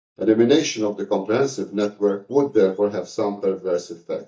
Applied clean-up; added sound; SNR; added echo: neural mask model DeepFilterNet 3.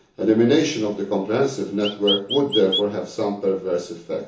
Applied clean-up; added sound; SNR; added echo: none; Chirp, tweet; 5 dB; reverberation time 0.8 s.